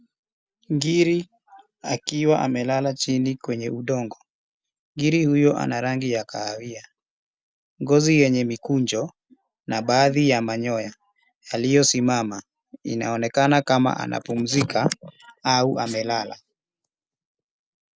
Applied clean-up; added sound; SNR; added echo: none; none; none; none.